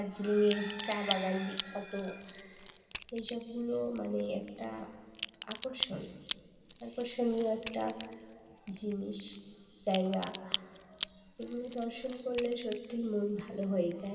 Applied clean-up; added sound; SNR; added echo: none; Crack; 2 dB; reverberation time 2.5 s.